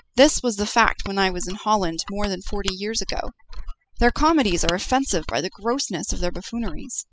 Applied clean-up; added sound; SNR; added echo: classical method spectral subtraction.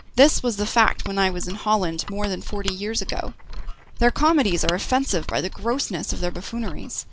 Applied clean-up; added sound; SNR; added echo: none; Mechanisms; 5 dB; none.